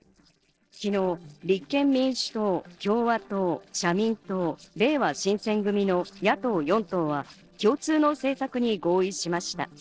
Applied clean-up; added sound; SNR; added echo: neural separator model SepFormer DNS4.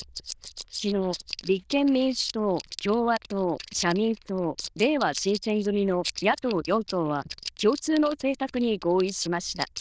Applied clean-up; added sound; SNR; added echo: neural diffusion model UNIVERSE++.